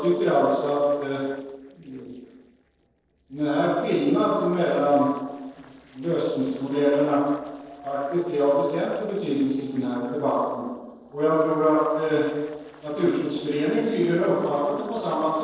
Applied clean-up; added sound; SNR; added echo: neural separator model SepFormer DNS4.